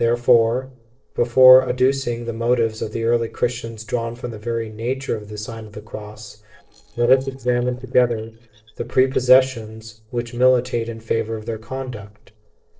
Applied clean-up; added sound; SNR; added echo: neural separator model SepFormer DNS4.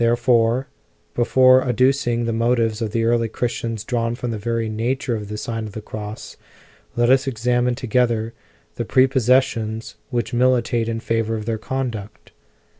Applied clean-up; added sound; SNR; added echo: none; none; none; none.